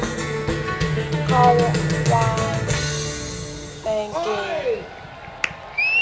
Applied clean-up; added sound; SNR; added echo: none; Cheering; -3 dB; none.